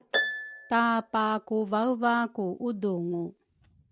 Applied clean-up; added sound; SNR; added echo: none; Harp; 9 dB; none.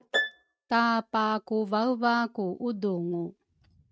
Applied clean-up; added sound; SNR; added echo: neural mask model RNNoise.